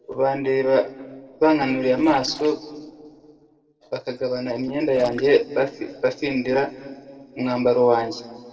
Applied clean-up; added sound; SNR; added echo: neural separator model SepFormer DNS4.